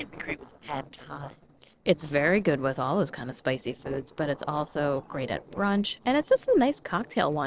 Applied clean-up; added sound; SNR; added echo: neural separator model SepFormer DNS4.